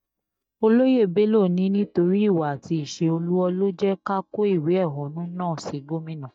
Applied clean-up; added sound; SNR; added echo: neural mask model DeepFilterNet 3.